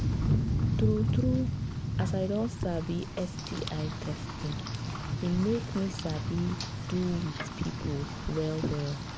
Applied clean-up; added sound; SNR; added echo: none; Rain; -1 dB; none.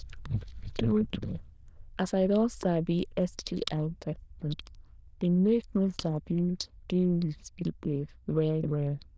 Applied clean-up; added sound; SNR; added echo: neural diffusion model UNIVERSE++.